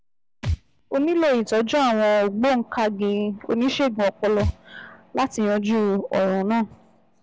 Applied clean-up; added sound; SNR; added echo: none; Thump, thud; 14 dB; none.